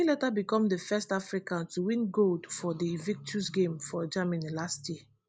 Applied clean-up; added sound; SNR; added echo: none; none; none; none.